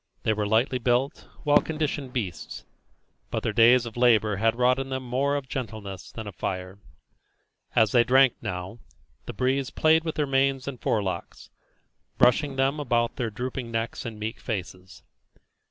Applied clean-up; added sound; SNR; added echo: none; Fireworks; 9 dB; none.